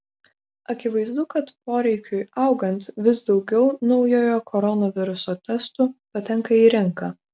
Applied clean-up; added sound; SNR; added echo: none; none; none; none.